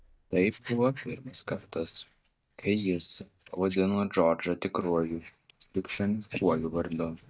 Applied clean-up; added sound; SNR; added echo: neural mask model DeepFilterNet 3.